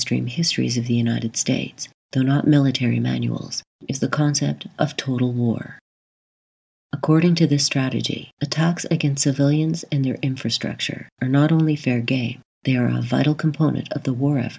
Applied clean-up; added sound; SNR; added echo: none; none; none; none.